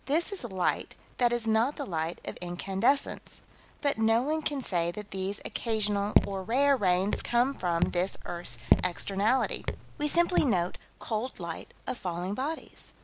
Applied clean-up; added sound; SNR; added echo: none; Raindrop / Drip; 3 dB; none.